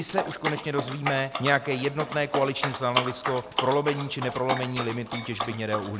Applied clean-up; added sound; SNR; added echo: none; Dog; 4 dB; none.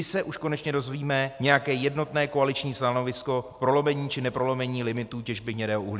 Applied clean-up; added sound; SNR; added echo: none; none; none; none.